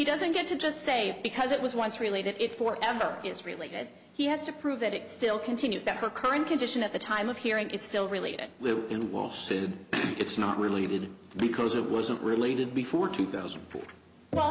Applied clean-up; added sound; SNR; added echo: none; none; none; none.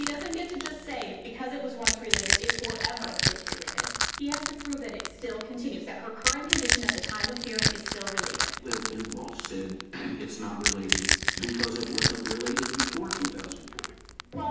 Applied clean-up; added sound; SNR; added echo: none; Crack / Crushing; -4 dB; reverberation time 0.9 s.